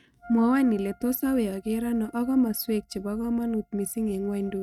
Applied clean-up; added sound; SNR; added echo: neural mask model RNNoise.